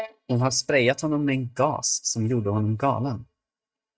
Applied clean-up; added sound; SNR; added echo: neural mask model DeepFilterNet 3.